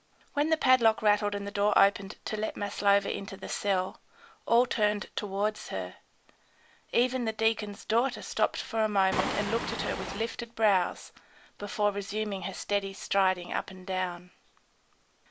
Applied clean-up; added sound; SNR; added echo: none; Waves, surf; 4 dB; none.